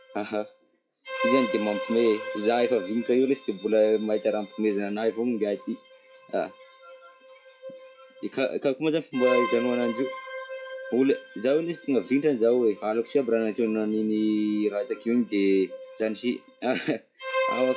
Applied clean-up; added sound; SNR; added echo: classical method log-MMSE.